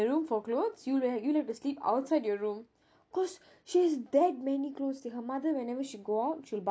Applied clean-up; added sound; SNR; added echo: none; none; none; none.